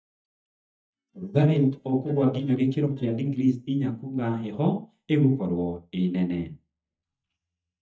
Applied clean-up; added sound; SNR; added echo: neural mask model DeepFilterNet 3.